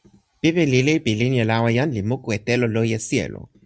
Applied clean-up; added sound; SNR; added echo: none; none; none; none.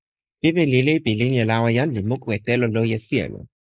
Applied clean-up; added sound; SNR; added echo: neural mask model Resemble Enhance denoiser.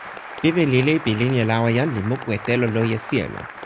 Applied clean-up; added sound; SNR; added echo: none; Applause; 14 dB; none.